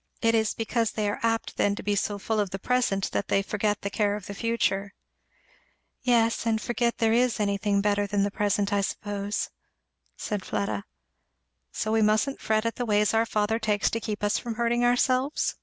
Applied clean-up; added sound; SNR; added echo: none; none; none; none.